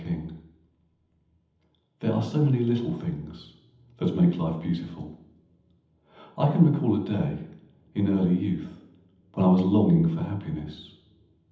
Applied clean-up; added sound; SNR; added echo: none; none; none; reverberation time 0.8 s.